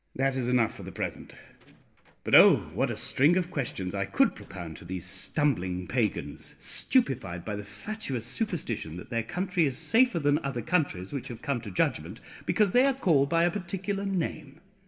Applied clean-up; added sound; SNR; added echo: neural separator model SepFormer DNS4.